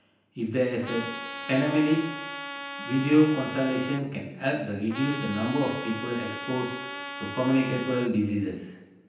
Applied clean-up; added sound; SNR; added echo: none; Trumpet; 10 dB; reverberation time 0.9 s.